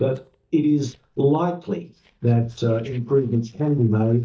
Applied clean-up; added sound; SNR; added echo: neural mask model DeepFilterNet 3.